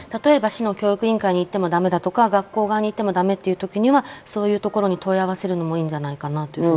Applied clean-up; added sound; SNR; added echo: none; none; none; none.